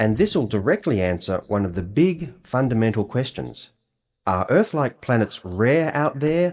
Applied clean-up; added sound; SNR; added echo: neural mask model DeepFilterNet 3.